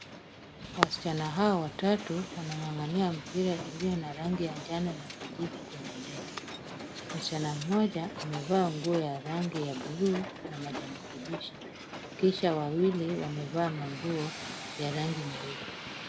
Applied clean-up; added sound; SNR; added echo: none; Hiss; 10 dB; none.